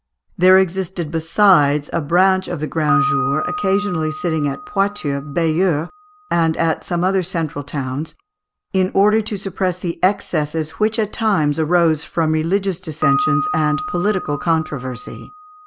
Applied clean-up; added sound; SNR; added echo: none; Piano; 10 dB; none.